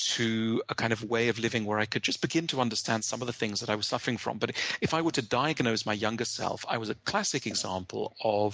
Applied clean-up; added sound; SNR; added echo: none; none; none; none.